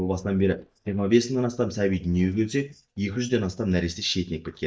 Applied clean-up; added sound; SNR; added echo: neural mask model DeepFilterNet 3.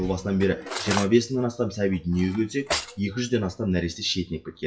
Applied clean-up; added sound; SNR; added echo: classical method WPE with log-MMSE.